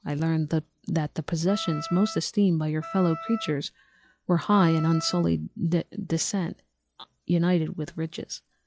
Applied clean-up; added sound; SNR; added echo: classical method log-MMSE.